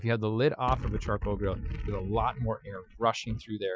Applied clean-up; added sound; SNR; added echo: classical method Wiener filter.